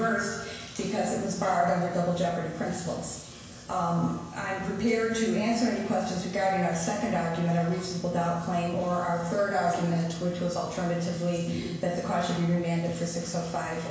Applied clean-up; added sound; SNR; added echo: none; none; none; reverberation time 0.7 s.